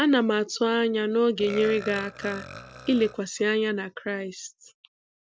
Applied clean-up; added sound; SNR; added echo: none; Burping, eructation; 18 dB; none.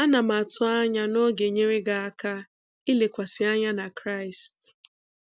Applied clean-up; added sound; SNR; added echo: none; none; none; none.